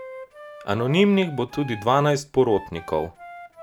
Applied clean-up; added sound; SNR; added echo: none; Wind instrument, woodwind instrument; 18 dB; none.